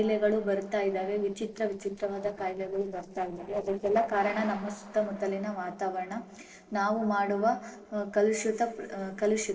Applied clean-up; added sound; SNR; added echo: neural separator model SepFormer DNS4.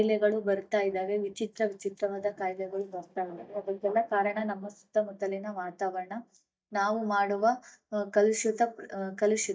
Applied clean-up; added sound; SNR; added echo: neural mask model DeepFilterNet 3.